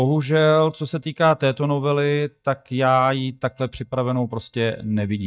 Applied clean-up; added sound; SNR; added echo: neural mask model DeepFilterNet 3.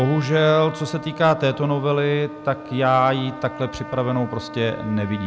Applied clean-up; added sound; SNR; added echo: none; Trumpet; 15 dB; none.